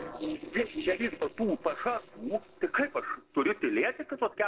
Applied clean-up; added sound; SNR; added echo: neural separator model SepFormer DNS4.